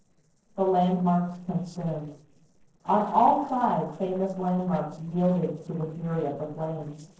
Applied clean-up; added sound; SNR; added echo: neural separator model SepFormer DNS4.